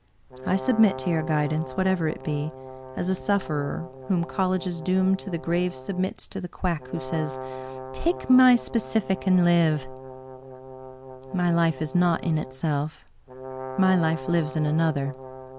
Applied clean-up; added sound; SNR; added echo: none; Brass instrument; 13 dB; none.